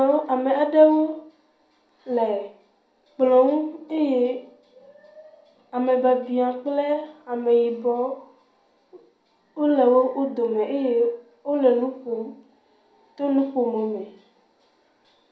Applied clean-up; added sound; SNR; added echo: none; none; none; reverberation time 0.6 s.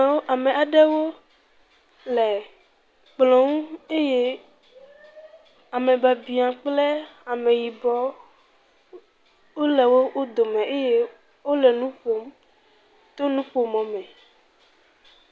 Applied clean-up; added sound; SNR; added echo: none; none; none; none.